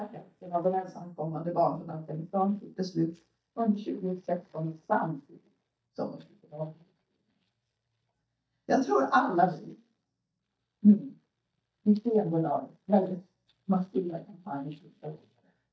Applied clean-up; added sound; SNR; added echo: neural mask model DeepFilterNet 3.